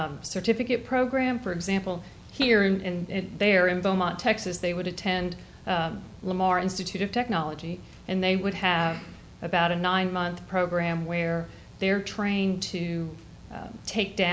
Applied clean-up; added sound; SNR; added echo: none; none; none; none.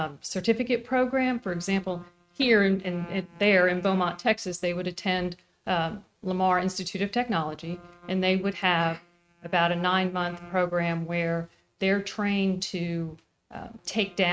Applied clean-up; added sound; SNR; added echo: neural mask model RNNoise.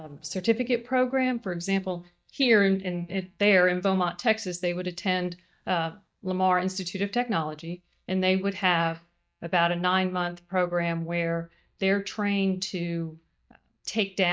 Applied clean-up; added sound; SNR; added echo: neural mask model DeepFilterNet 3.